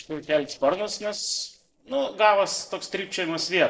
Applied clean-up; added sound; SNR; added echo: neural separator model SepFormer DNS4.